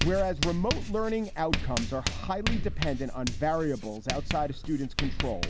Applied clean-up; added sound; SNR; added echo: none; Writing; 1 dB; none.